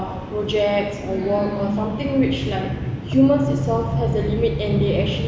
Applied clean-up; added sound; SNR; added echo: none; Computer keyboard; 19 dB; none.